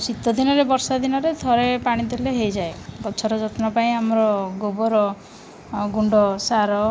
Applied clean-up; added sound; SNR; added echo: none; none; none; none.